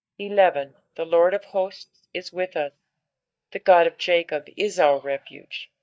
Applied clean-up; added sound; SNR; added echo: neural mask model DeepFilterNet 3.